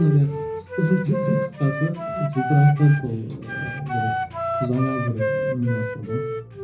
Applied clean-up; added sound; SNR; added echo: none; Wind instrument, woodwind instrument; 6 dB; reverberation time 0.5 s.